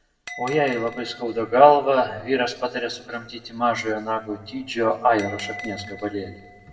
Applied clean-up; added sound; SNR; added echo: none; Bell; 18 dB; reverberation time 1.2 s.